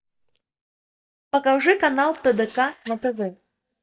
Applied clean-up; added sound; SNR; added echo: neural mask model DeepFilterNet 3.